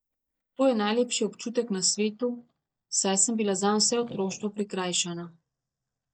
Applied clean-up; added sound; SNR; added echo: neural mask model DeepFilterNet 3.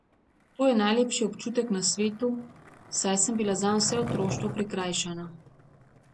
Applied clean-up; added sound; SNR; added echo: none; Skateboard; 13 dB; none.